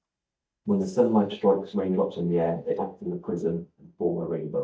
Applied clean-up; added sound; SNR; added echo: neural mask model DeepFilterNet 3.